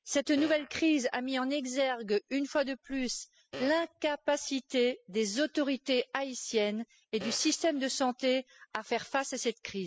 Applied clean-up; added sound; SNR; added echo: classical method spectral subtraction.